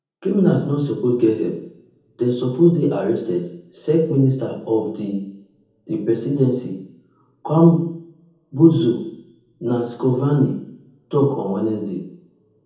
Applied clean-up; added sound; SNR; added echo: none; none; none; reverberation time 0.7 s.